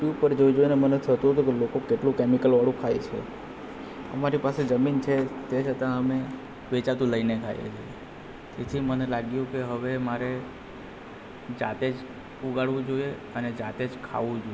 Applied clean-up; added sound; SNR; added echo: none; none; none; none.